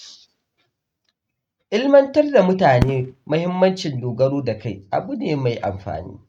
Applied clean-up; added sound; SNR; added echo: neural mask model RNNoise.